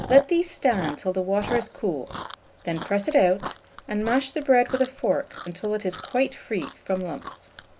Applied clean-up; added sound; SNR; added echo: none; Chewing, mastication; 14 dB; none.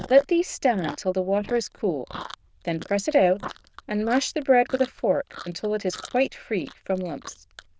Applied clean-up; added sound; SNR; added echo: neural diffusion model UNIVERSE++.